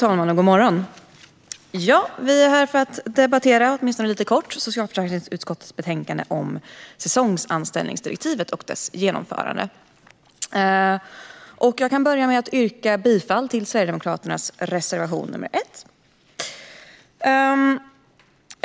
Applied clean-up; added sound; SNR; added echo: none; none; none; none.